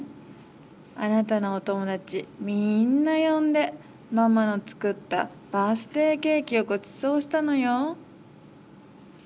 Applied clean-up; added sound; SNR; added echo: none; none; none; none.